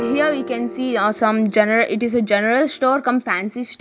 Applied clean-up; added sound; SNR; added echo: none; Piano; 15 dB; none.